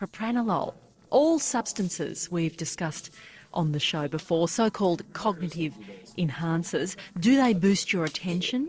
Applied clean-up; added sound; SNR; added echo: neural separator model SepFormer DNS4.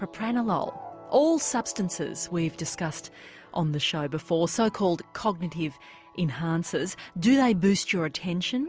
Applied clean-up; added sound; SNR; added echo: none; none; none; none.